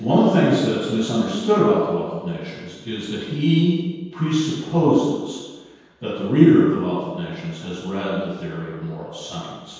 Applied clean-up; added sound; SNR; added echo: none; none; none; reverberation time 1.2 s.